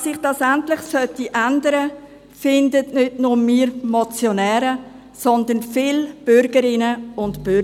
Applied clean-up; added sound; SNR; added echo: none; none; none; none.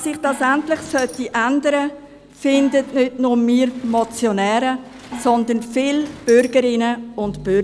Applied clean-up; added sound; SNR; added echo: none; Gong + Sliding door; 18 dB; none.